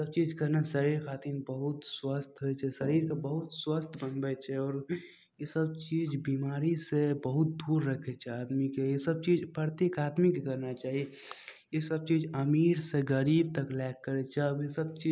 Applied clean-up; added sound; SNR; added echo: none; none; none; none.